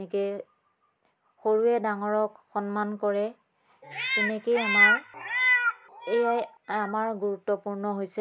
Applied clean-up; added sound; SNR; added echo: none; Meow; -3 dB; none.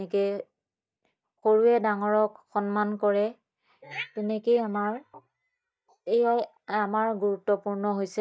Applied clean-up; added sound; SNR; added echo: neural mask model DeepFilterNet 3.